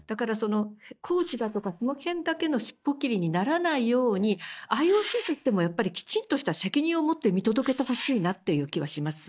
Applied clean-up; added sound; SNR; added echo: neural mask model DeepFilterNet 3.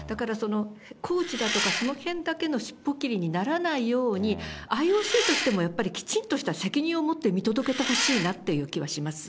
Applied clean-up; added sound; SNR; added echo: none; Engine; 3 dB; none.